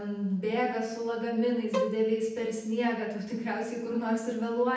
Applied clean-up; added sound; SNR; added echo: none; Bowed string instrument; 5 dB; reverberation time 0.8 s.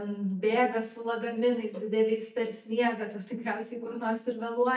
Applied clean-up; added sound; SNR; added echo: neural mask model DeepFilterNet 3.